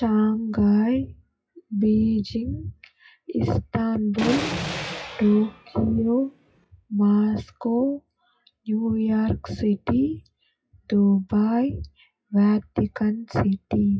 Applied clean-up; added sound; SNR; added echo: classical method WPE with log-MMSE.